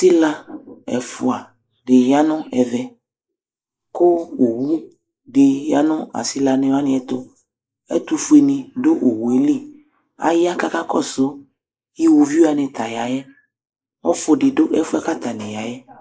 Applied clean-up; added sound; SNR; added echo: neural mask model Resemble Enhance denoiser.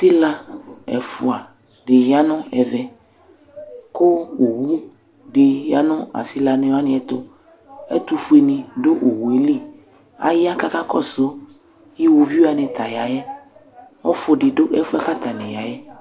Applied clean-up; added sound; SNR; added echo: none; none; none; none.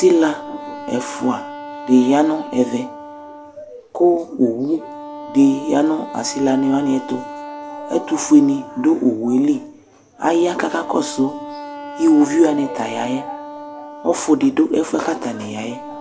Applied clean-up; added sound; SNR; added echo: none; Wind instrument, woodwind instrument; 14 dB; none.